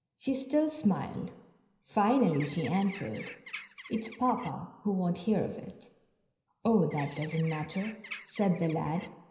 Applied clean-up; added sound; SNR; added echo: none; Bird; 14 dB; reverberation time 0.9 s.